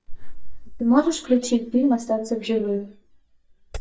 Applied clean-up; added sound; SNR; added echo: neural mask model DeepFilterNet 3.